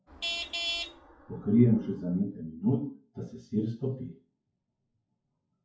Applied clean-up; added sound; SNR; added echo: classical method WPE with log-MMSE.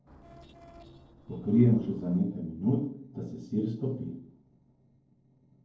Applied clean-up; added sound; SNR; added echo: neural separator model SepFormer DNS4.